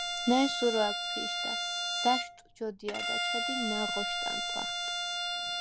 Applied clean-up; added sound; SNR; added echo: none; Bowed string instrument; 0 dB; none.